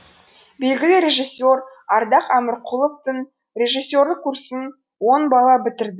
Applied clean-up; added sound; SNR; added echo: none; none; none; none.